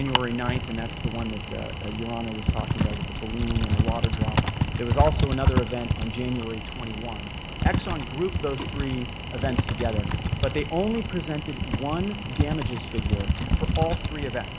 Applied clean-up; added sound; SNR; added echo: none; Typing; -4 dB; none.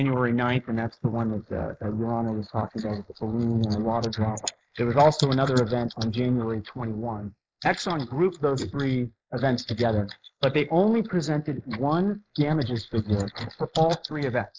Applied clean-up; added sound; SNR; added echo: neural mask model Resemble Enhance denoiser.